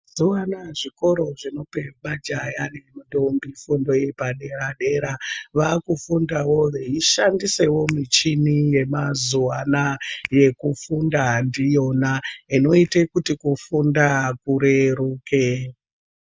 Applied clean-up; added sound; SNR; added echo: neural mask model DeepFilterNet 3.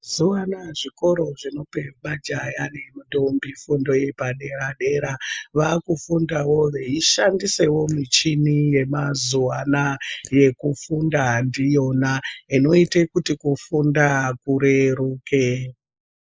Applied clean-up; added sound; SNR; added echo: neural mask model Resemble Enhance denoiser.